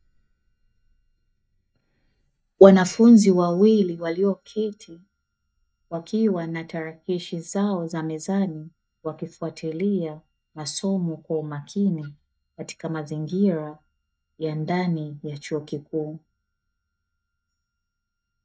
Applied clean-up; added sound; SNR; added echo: neural mask model DeepFilterNet 3.